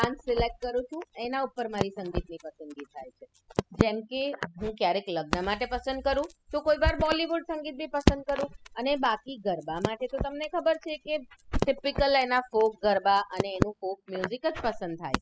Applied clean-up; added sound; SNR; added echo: classical method spectral subtraction.